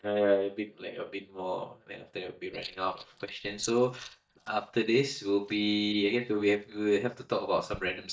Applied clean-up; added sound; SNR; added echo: neural mask model DeepFilterNet 3.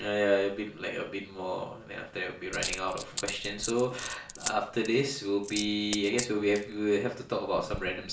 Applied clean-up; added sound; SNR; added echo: none; Coin (dropping); 11 dB; reverberation time 0.4 s.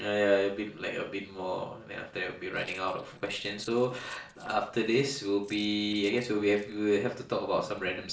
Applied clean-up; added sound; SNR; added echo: neural separator model SepFormer DNS4.